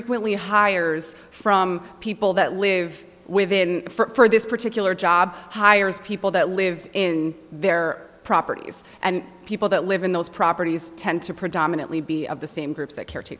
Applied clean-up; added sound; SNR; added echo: none; none; none; none.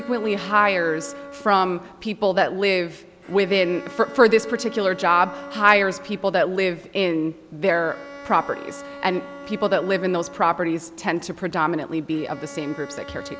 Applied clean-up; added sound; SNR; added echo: none; Bowed string instrument; 17 dB; none.